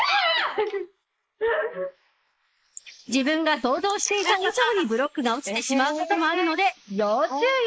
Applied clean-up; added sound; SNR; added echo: neural mask model Resemble Enhance denoiser.